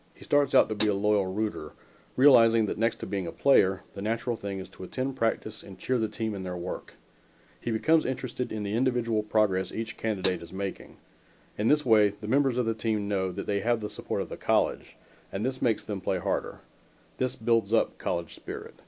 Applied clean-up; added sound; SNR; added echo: none; Hi-hat; 10 dB; none.